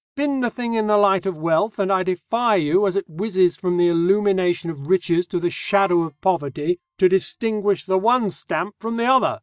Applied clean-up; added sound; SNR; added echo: neural mask model DeepFilterNet 3.